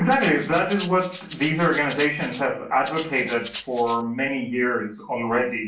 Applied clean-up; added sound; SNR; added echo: none; Rattle (instrument); 1 dB; reverberation time 0.3 s.